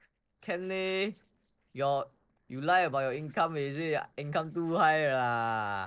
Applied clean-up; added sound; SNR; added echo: neural separator model SepFormer DNS4.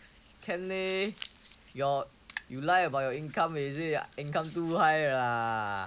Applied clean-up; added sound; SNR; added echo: none; Hands; 18 dB; none.